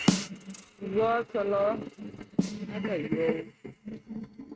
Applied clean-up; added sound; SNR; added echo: neural mask model RNNoise.